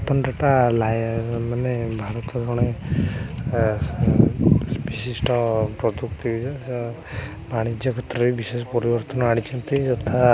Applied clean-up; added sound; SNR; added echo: none; none; none; none.